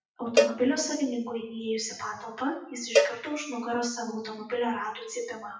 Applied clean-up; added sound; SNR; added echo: classical method WPE with log-MMSE.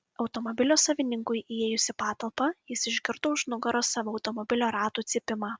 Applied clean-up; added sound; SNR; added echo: none; none; none; none.